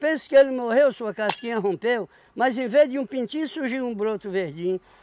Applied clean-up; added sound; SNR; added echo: none; Shatter; 17 dB; none.